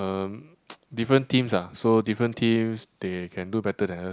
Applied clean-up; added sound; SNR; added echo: none; none; none; none.